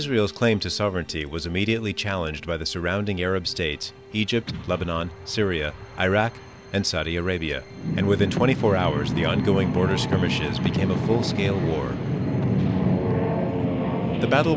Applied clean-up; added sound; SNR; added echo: none; none; none; none.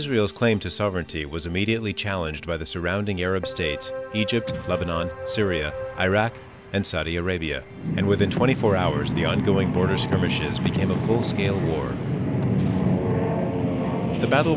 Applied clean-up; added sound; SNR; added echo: none; Keyboard (musical); 10 dB; none.